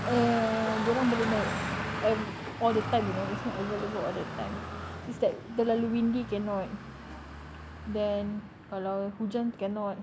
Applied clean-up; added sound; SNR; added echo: none; Traffic noise, roadway noise; 6 dB; none.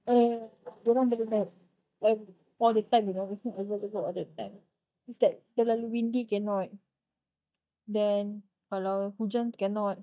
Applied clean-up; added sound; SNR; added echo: neural mask model DeepFilterNet 3.